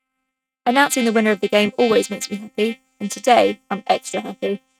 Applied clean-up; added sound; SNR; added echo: neural mask model RNNoise.